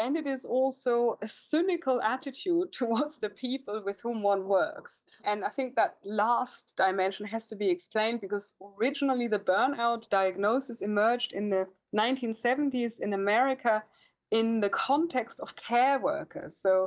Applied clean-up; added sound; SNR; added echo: neural mask model DeepFilterNet 3.